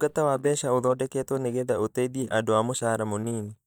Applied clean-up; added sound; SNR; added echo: neural mask model DeepFilterNet 3.